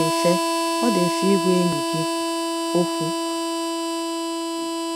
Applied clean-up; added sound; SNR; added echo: none; Harmonica; -2 dB; none.